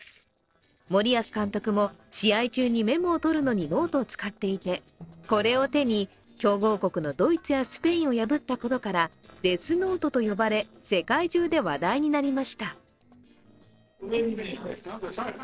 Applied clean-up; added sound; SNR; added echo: neural separator model SepFormer DNS4.